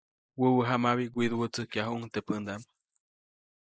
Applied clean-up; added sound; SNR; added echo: neural mask model Resemble Enhance denoiser.